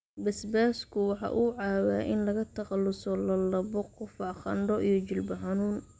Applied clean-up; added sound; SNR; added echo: none; none; none; none.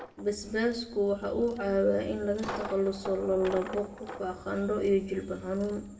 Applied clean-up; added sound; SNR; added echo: none; Coin (dropping); 14 dB; reverberation time 0.5 s.